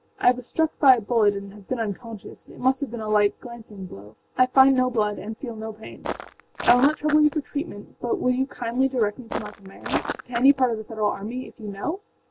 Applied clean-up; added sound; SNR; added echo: none; Walk, footsteps; 7 dB; none.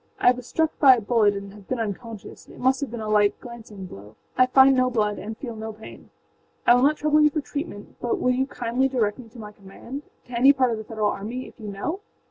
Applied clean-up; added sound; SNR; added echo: none; none; none; none.